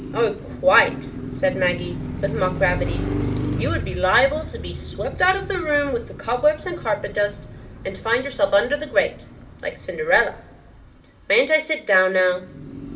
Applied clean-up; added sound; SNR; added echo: none; Car passing by; 8 dB; reverberation time 0.6 s.